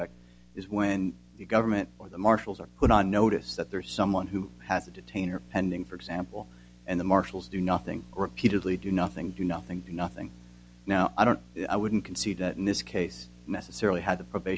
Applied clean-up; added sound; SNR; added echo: none; none; none; none.